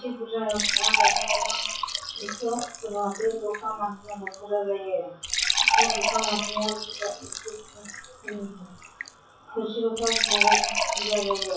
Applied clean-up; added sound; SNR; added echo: classical method WPE with log-MMSE.